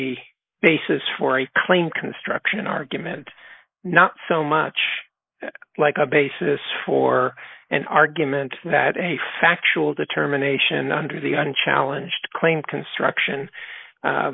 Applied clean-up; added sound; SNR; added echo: neural mask model Resemble Enhance denoiser.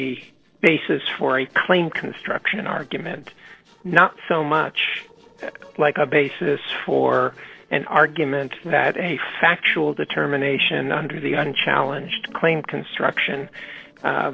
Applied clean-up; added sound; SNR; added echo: neural separator model SepFormer DNS4.